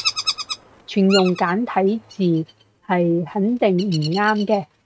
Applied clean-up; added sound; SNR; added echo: neural mask model RNNoise.